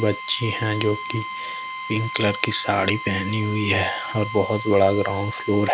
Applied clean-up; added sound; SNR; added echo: none; Drill; 10 dB; none.